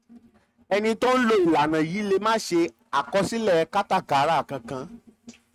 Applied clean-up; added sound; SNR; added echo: neural mask model RNNoise.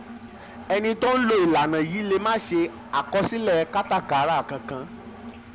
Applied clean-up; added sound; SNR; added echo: none; Engine; 17 dB; none.